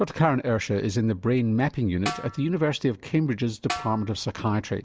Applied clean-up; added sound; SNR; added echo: none; Snare drum; 12 dB; none.